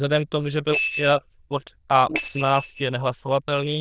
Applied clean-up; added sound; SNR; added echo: neural diffusion model UNIVERSE++.